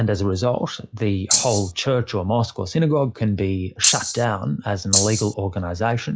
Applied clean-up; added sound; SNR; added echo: classical method log-MMSE.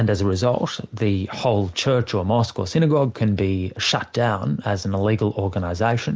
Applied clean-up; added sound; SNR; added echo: none; none; none; none.